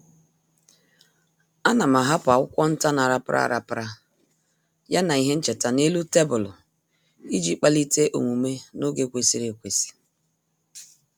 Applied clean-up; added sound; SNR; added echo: none; none; none; none.